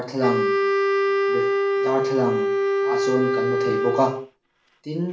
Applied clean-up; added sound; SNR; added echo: none; Wind instrument, woodwind instrument; -5 dB; reverberation time 0.4 s.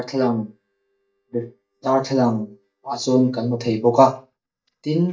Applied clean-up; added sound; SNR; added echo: neural mask model DeepFilterNet 3.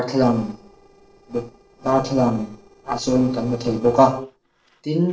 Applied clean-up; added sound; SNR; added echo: neural separator model SepFormer DNS4.